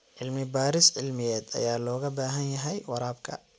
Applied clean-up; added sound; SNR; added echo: none; none; none; none.